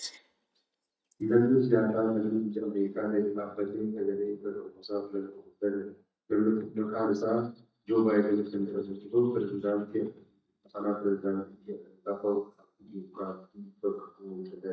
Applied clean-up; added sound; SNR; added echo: neural mask model DeepFilterNet 3.